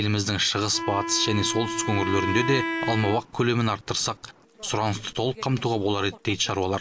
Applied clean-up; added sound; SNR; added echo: none; Wind instrument, woodwind instrument; 5 dB; none.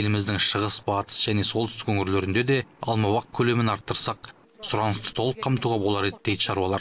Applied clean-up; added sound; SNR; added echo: none; none; none; none.